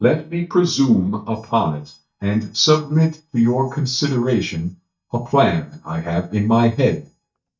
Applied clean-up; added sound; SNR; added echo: neural mask model DeepFilterNet 3.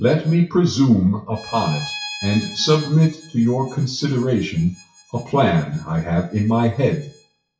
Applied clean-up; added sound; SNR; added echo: classical method WPE with log-MMSE.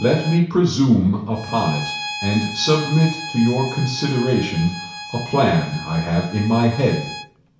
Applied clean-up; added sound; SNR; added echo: none; Bowed string instrument; 12 dB; reverberation time 0.6 s.